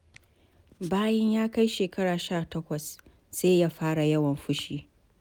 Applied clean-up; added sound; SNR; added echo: none; none; none; none.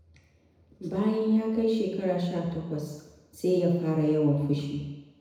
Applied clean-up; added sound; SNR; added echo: none; none; none; reverberation time 1.0 s.